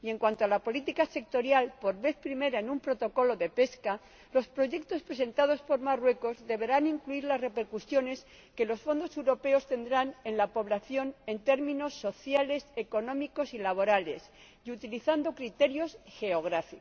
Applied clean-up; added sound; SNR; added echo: none; none; none; none.